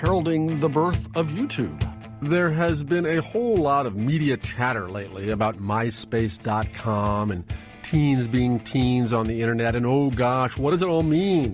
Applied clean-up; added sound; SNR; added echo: none; none; none; none.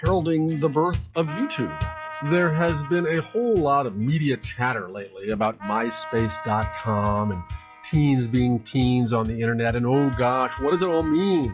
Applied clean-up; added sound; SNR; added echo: classical method log-MMSE.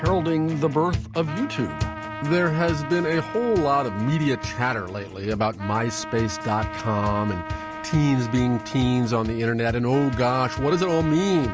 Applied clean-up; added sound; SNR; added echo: none; Trumpet; 12 dB; none.